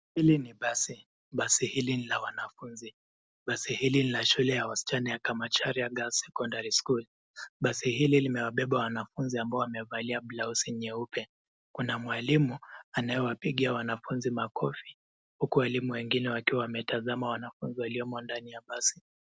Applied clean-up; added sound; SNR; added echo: none; none; none; none.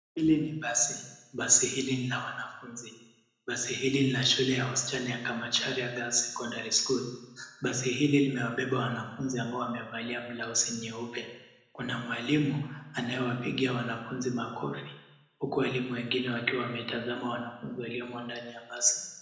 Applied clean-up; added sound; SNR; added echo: none; none; none; reverberation time 0.9 s.